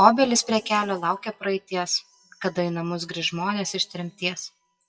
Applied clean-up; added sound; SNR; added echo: classical method WPE with log-MMSE.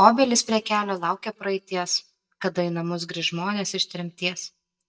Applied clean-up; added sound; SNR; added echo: neural mask model DeepFilterNet 3.